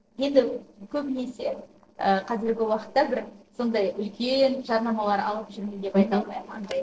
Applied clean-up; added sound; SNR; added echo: neural separator model SepFormer DNS4.